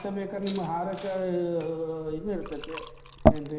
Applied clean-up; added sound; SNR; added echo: none; Liquid; -1 dB; reverberation time 0.9 s.